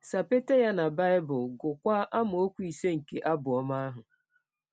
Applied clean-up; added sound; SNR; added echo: none; none; none; none.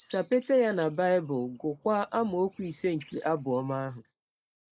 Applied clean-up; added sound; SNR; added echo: neural mask model Resemble Enhance denoiser.